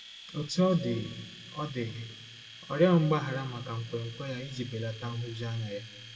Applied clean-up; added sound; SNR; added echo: none; Domestic sounds, home sounds; 17 dB; reverberation time 1.5 s.